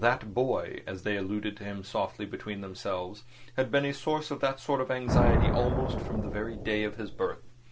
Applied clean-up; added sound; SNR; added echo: none; Thunder; 2 dB; none.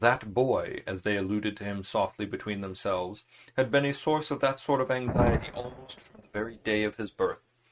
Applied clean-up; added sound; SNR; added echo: neural mask model RNNoise.